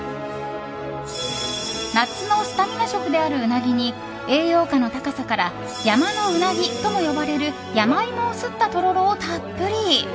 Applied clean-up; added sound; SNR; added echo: none; none; none; none.